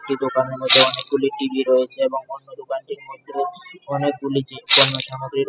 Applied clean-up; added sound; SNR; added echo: classical method spectral subtraction.